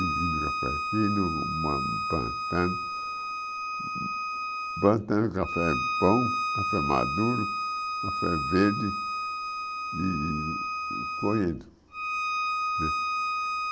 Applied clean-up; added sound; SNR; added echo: none; Bowed string instrument; 0 dB; none.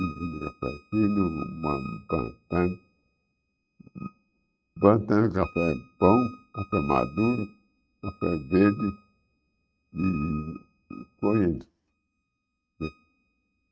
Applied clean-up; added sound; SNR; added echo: neural mask model RNNoise.